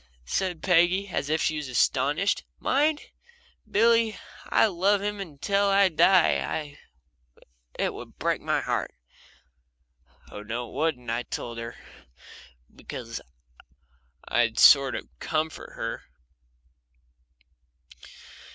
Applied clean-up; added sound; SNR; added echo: none; none; none; none.